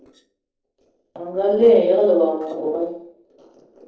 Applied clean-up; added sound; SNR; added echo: neural separator model SepFormer DNS4.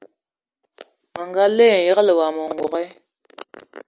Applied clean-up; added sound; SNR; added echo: none; none; none; none.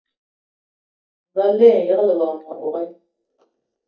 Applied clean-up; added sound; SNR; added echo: neural mask model DeepFilterNet 3.